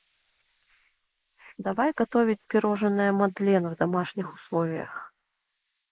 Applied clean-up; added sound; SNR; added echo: neural mask model Resemble Enhance denoiser.